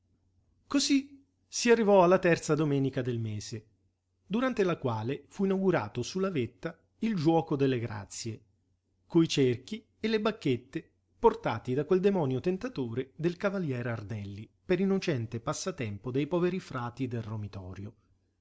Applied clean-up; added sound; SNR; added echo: none; none; none; none.